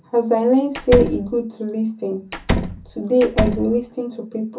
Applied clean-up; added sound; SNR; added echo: none; Slam; 4 dB; reverberation time 0.3 s.